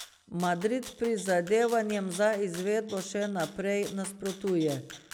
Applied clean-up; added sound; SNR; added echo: none; Rattle (instrument); 18 dB; none.